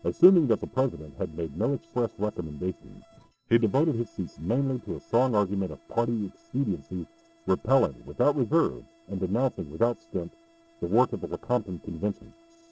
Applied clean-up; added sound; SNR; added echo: neural separator model SepFormer DNS4.